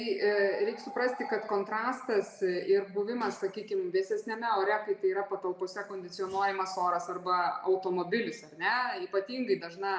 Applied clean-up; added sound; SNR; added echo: none; Animal; 13 dB; none.